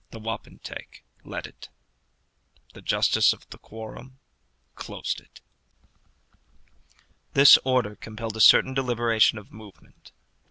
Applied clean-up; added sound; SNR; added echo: none; none; none; none.